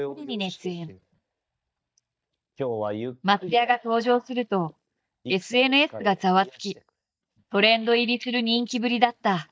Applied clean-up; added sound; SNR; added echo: neural mask model DeepFilterNet 3.